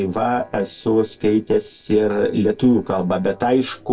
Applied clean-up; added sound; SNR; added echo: neural separator model SepFormer DNS4.